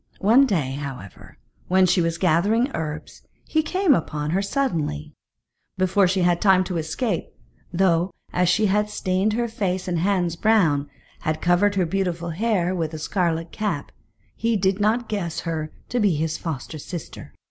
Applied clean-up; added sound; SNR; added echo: none; none; none; none.